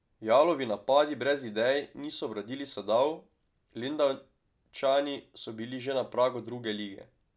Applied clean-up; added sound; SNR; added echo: none; none; none; none.